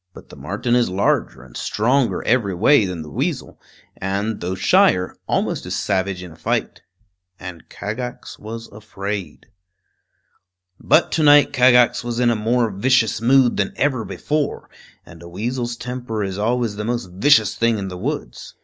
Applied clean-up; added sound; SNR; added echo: none; none; none; none.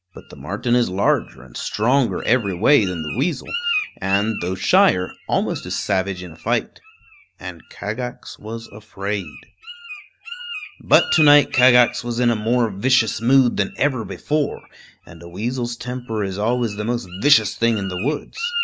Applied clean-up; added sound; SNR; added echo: none; Bird; 12 dB; none.